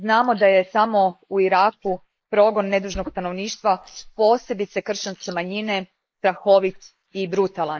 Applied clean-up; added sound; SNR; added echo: neural mask model Resemble Enhance denoiser.